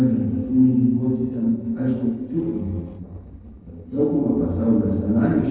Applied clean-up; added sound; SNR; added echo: neural separator model SepFormer DNS4.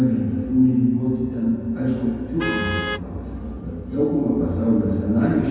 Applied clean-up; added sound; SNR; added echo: none; Vehicle horn, car horn, honking; 13 dB; reverberation time 2.2 s.